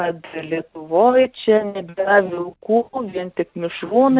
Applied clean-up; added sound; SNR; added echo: none; none; none; none.